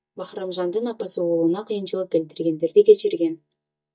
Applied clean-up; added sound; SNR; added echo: neural mask model DeepFilterNet 3.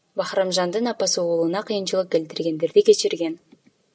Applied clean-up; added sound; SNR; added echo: none; none; none; none.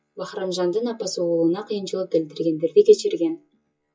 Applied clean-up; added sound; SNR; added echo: classical method WPE with log-MMSE.